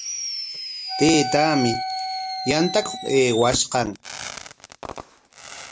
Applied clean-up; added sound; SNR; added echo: none; Wind instrument, woodwind instrument + Fireworks; 7 dB; none.